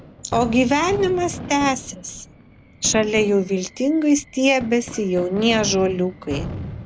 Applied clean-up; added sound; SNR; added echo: none; Fireworks; 13 dB; none.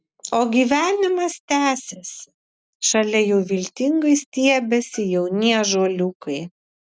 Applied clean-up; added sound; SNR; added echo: none; none; none; none.